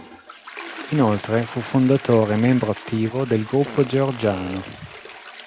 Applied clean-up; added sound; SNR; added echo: none; Fart + Toilet flush; 15 dB; none.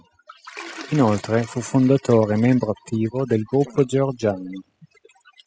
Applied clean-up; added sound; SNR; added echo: classical method spectral subtraction.